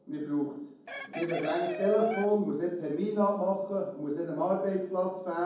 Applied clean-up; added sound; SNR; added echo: none; Chicken, rooster; 7 dB; reverberation time 1.2 s.